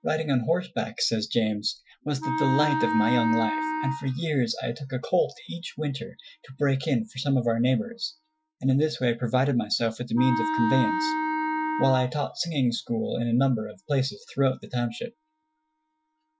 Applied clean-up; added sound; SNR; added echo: classical method Wiener filter.